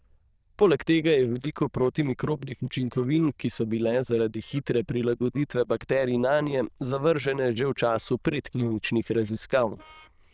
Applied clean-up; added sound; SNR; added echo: neural diffusion model UNIVERSE++.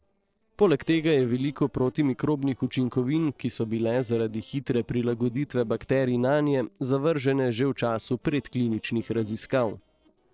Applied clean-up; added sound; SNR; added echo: neural separator model SepFormer DNS4.